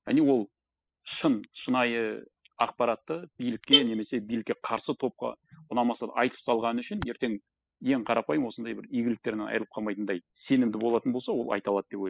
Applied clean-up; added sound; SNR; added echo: classical method spectral subtraction.